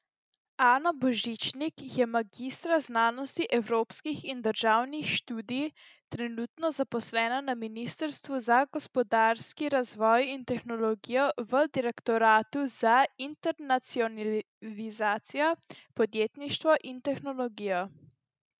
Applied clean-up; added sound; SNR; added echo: none; none; none; none.